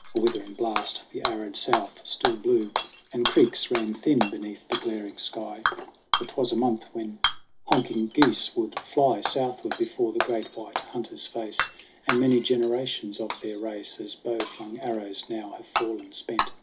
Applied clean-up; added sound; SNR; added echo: none; Shatter / Hammer; 4 dB; none.